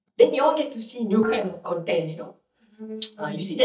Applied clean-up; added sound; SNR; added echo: neural mask model DeepFilterNet 3.